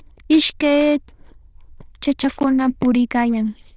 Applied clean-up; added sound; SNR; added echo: neural diffusion model UNIVERSE++.